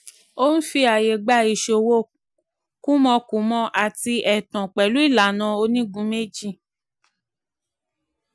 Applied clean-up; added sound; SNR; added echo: none; none; none; none.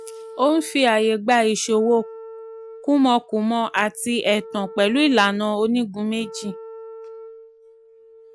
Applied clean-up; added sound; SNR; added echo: none; Wind instrument, woodwind instrument; 19 dB; none.